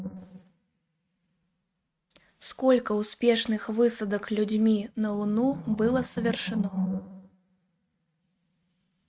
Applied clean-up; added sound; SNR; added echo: neural mask model RNNoise.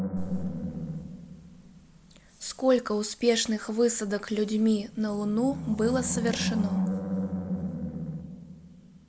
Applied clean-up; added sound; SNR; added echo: none; Animal; 5 dB; none.